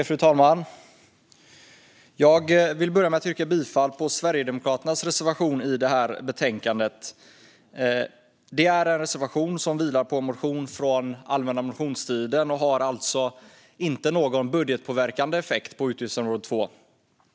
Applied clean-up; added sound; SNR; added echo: none; none; none; none.